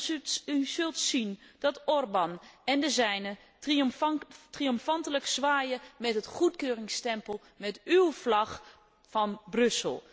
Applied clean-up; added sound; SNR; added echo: none; none; none; none.